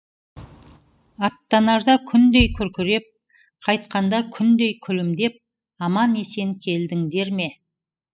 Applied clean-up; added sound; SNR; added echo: classical method spectral subtraction.